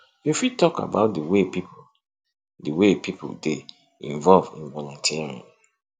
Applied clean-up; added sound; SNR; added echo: none; none; none; none.